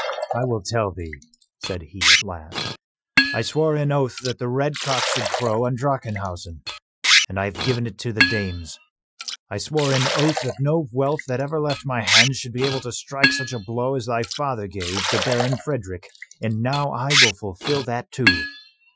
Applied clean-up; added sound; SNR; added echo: classical method Wiener filter.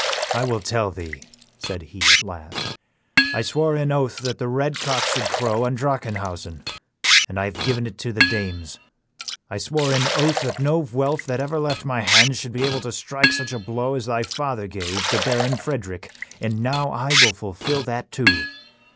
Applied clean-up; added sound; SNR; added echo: none; Liquid; 0 dB; none.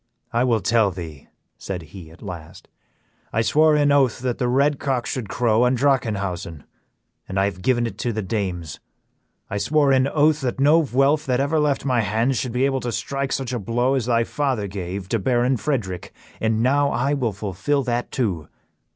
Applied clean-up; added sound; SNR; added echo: none; none; none; none.